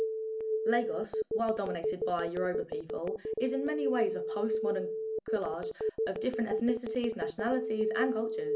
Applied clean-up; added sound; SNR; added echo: none; Telephone; 0 dB; reverberation time 0.3 s.